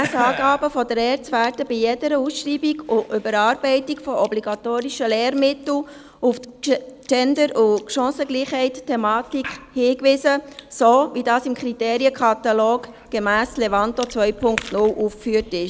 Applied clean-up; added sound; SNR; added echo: none; Chewing, mastication / Cough; 18 dB; none.